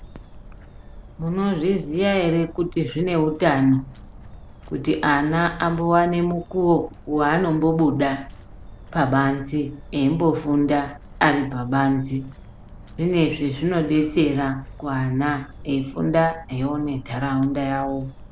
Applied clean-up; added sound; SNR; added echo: none; Walk, footsteps; 18 dB; none.